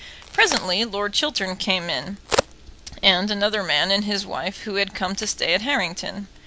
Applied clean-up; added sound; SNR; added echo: none; Crack; 11 dB; none.